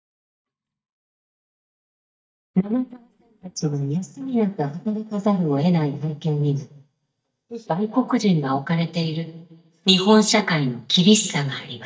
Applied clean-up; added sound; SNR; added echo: neural mask model DeepFilterNet 3.